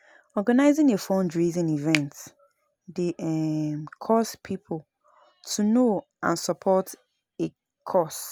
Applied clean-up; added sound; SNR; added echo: none; Finger snapping; 13 dB; none.